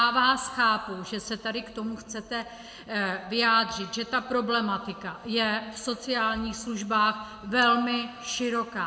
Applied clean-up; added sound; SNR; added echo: none; none; none; reverberation time 1.2 s.